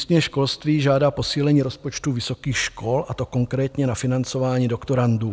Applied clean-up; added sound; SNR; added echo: none; none; none; none.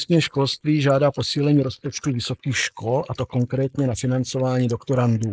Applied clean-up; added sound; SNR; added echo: neural mask model Resemble Enhance denoiser.